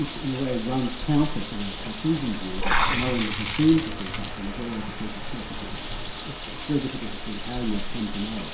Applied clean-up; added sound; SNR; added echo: none; Bathtub (filling or washing) / Water; 1 dB; reverberation time 0.7 s.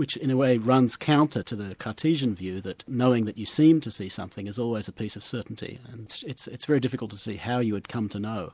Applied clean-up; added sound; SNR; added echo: none; none; none; none.